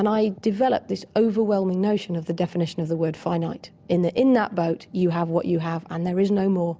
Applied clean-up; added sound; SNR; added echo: none; none; none; none.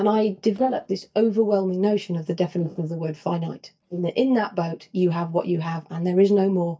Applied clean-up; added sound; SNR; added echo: neural mask model DeepFilterNet 3.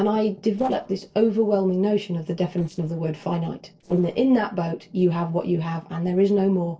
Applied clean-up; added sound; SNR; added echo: neural separator model SepFormer DNS4.